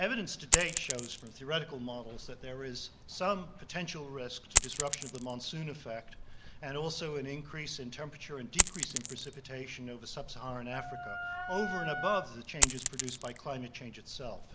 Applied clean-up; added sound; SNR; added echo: none; Wind instrument, woodwind instrument + Coin (dropping); -2 dB; none.